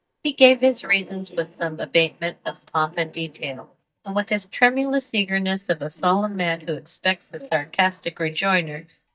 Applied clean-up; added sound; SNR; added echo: neural mask model DeepFilterNet 3.